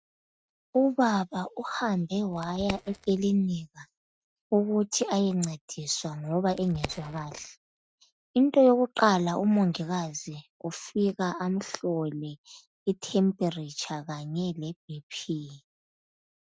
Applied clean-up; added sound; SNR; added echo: neural mask model RNNoise.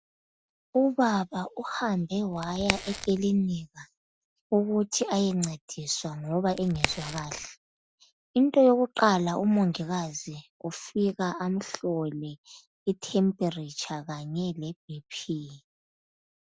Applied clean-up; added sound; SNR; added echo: none; Crack; 6 dB; none.